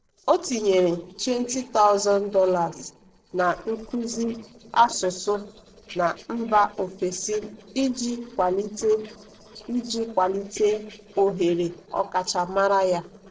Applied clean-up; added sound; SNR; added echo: neural separator model SepFormer DNS4.